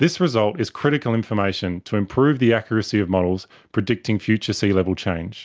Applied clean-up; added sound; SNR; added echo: none; none; none; none.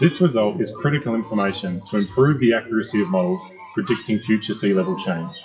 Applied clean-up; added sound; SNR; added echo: classical method WPE with log-MMSE.